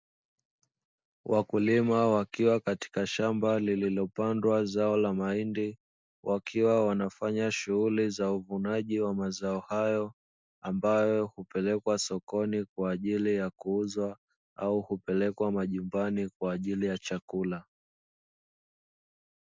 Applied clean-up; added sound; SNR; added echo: none; none; none; none.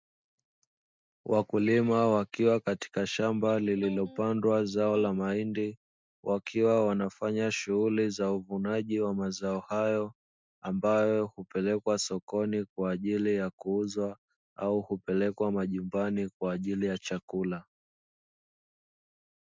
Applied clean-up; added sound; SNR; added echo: neural mask model RNNoise.